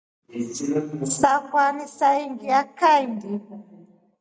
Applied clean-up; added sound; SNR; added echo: none; none; none; none.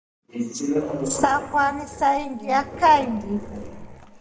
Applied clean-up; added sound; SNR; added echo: none; Dog; 13 dB; reverberation time 2.0 s.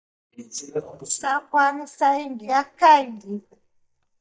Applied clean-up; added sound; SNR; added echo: neural mask model DeepFilterNet 3.